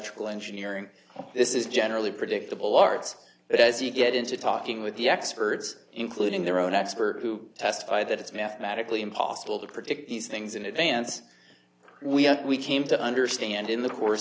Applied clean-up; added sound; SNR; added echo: none; none; none; none.